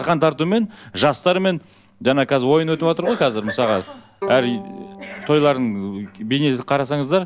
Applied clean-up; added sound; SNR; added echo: none; Bowed string instrument; 19 dB; none.